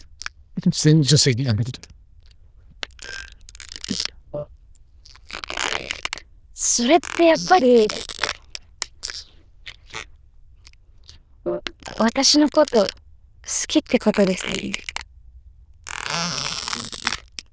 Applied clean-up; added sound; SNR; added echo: neural diffusion model UNIVERSE++.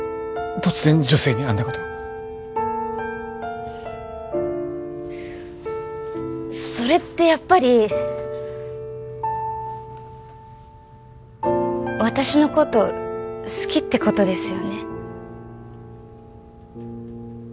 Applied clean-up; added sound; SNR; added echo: none; none; none; none.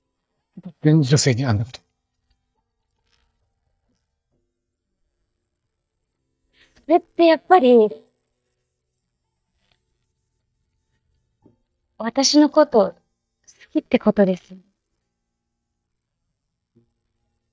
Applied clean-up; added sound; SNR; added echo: neural mask model DeepFilterNet 3.